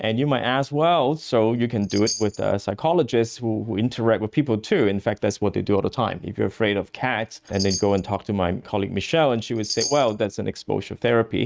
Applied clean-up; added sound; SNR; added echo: neural mask model RNNoise.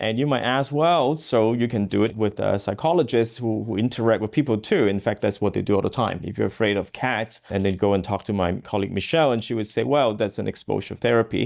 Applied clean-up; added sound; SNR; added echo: neural mask model DeepFilterNet 3.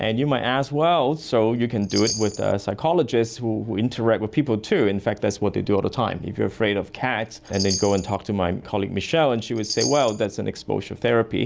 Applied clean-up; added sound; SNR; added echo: none; Chime; 11 dB; none.